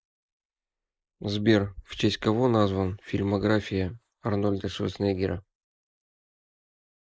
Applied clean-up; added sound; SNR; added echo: neural mask model Resemble Enhance denoiser.